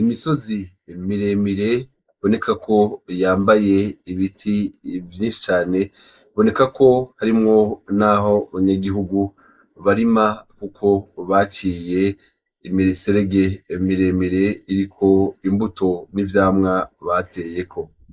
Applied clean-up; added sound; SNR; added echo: neural mask model Resemble Enhance denoiser.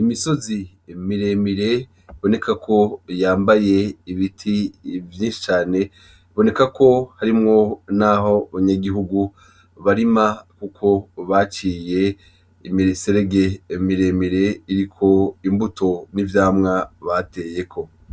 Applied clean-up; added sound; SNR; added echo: none; none; none; none.